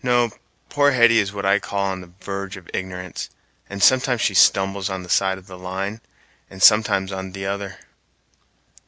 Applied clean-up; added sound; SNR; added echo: none; none; none; none.